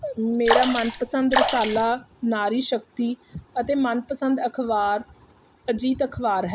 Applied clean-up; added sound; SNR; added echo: none; Sink (filling or washing) / Water / Splash, splatter; -1 dB; none.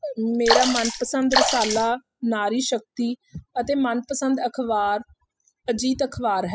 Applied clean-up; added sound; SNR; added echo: classical method spectral subtraction.